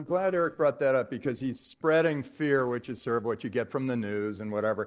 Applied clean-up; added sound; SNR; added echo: neural separator model SepFormer DNS4.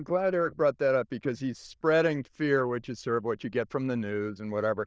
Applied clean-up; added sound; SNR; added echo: neural diffusion model UNIVERSE++.